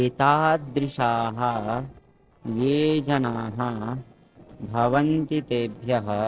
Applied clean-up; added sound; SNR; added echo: neural separator model SepFormer DNS4.